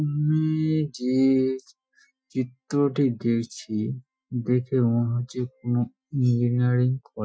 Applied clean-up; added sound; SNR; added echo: classical method Wiener filter.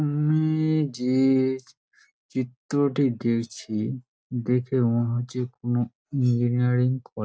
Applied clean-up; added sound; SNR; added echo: none; none; none; none.